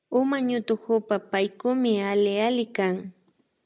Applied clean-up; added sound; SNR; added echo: none; none; none; none.